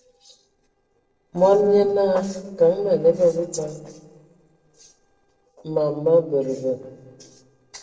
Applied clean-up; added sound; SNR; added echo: neural separator model SepFormer DNS4.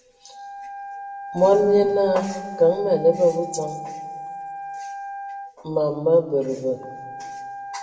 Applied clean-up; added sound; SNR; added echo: none; Wind instrument, woodwind instrument; 12 dB; reverberation time 1.6 s.